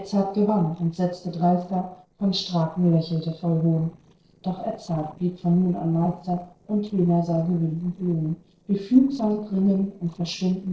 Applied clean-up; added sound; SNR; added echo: neural separator model SepFormer DNS4.